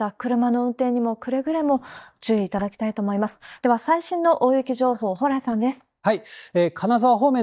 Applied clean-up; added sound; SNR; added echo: neural mask model DeepFilterNet 3.